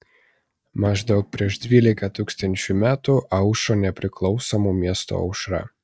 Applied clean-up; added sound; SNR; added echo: neural mask model DeepFilterNet 3.